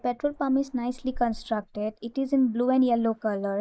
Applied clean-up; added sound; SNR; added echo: neural mask model Resemble Enhance denoiser.